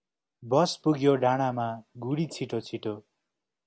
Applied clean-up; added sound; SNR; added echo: none; none; none; none.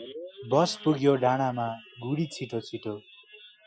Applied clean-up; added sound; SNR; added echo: classical method Wiener filter.